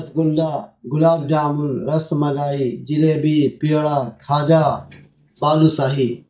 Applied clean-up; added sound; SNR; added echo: neural mask model DeepFilterNet 3.